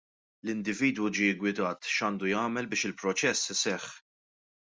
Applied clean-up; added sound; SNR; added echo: none; none; none; none.